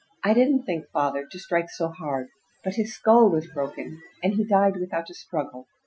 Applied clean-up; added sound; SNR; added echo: classical method Wiener filter.